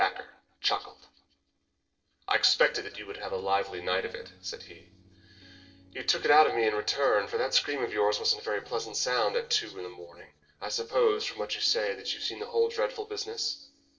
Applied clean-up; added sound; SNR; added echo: neural separator model SepFormer DNS4.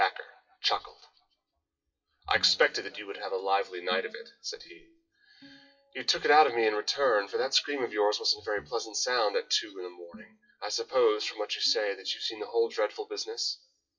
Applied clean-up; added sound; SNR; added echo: classical method WPE with log-MMSE.